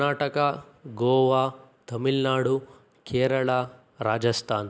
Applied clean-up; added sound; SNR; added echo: none; none; none; none.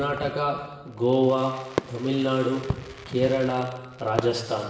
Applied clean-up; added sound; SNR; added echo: none; Fireworks; 11 dB; reverberation time 1.1 s.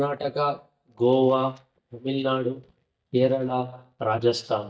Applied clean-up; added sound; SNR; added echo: neural mask model DeepFilterNet 3.